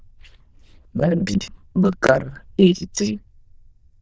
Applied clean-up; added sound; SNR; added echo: neural diffusion model UNIVERSE++.